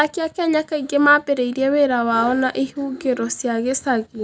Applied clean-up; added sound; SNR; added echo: none; none; none; none.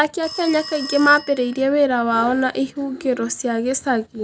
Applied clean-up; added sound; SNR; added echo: none; Telephone; 18 dB; none.